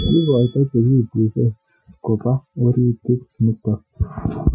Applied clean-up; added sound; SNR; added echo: classical method Wiener filter.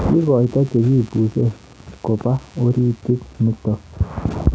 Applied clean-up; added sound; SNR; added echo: none; none; none; none.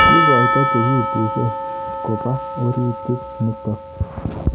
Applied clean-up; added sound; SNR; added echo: none; Percussion; -1 dB; none.